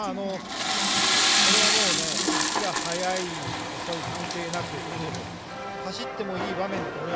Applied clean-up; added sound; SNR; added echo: none; Toilet flush / Water; -5 dB; none.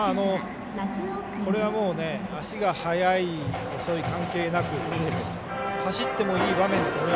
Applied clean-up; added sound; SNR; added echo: none; none; none; none.